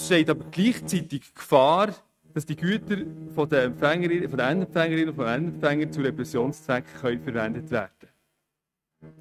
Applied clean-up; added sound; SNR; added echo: neural mask model RNNoise.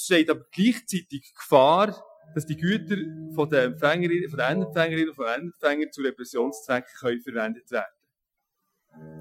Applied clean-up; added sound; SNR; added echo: classical method Wiener filter.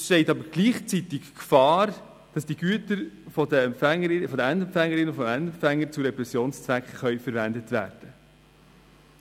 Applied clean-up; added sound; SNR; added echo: none; none; none; none.